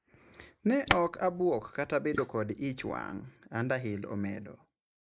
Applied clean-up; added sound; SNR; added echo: neural mask model Resemble Enhance denoiser.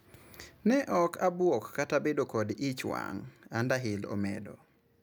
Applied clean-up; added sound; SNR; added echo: none; none; none; none.